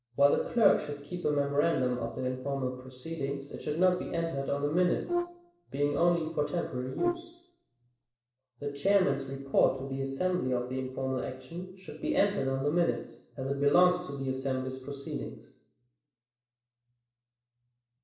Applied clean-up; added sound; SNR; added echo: neural separator model SepFormer DNS4.